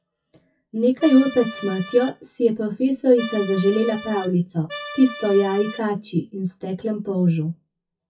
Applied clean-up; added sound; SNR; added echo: classical method WPE with log-MMSE.